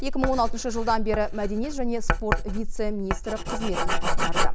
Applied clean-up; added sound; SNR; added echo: none; Writing; -4 dB; none.